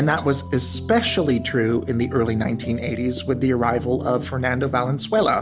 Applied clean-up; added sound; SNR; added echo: none; none; none; none.